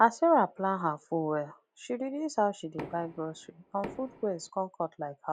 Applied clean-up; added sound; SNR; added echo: none; Knock; 16 dB; none.